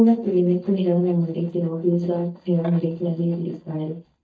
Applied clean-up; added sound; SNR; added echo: neural mask model DeepFilterNet 3.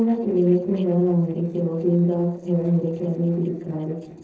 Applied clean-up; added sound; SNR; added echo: neural separator model SepFormer DNS4.